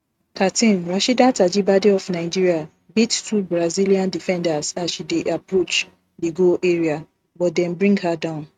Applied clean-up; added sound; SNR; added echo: neural mask model RNNoise.